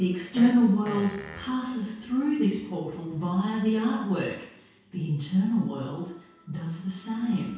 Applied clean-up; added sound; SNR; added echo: none; Fart; 15 dB; reverberation time 0.6 s.